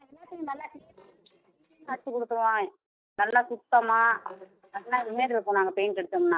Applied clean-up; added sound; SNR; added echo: neural mask model DeepFilterNet 3.